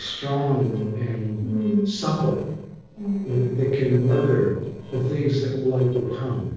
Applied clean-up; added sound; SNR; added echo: neural separator model SepFormer DNS4.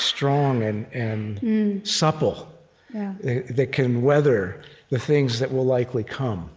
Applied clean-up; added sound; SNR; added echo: none; none; none; none.